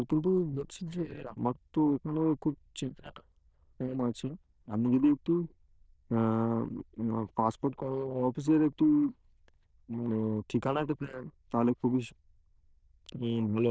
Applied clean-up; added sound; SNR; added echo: neural diffusion model UNIVERSE++.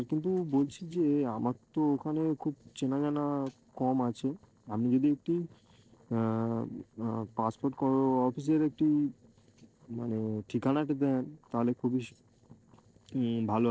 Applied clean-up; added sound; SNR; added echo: neural separator model SepFormer DNS4.